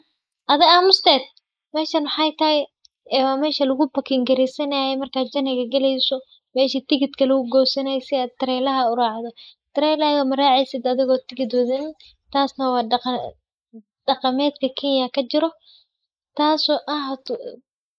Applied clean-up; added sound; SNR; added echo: neural mask model Resemble Enhance denoiser.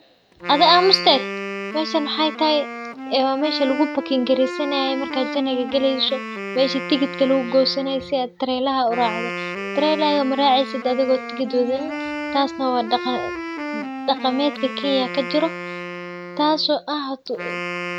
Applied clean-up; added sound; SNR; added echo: none; Wind instrument, woodwind instrument; 9 dB; none.